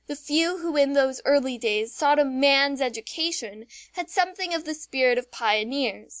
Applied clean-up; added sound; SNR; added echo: none; none; none; none.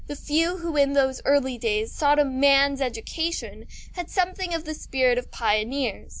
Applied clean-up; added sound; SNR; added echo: none; Purr; 15 dB; none.